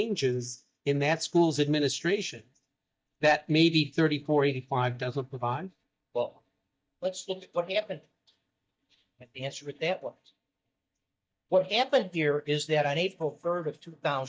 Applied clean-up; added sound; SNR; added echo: neural mask model DeepFilterNet 3.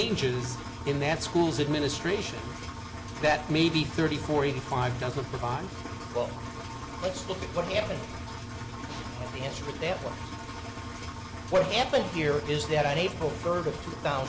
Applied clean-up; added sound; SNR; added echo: none; Engine; 8 dB; none.